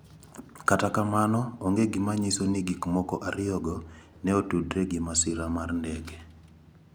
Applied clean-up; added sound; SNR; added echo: none; none; none; none.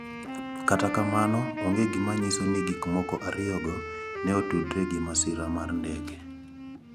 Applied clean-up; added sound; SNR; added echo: none; Wind instrument, woodwind instrument; 6 dB; none.